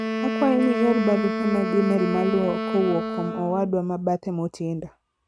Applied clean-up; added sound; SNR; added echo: neural mask model RNNoise.